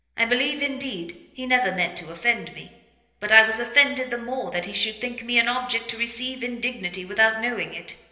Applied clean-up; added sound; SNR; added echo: none; none; none; reverberation time 1.4 s.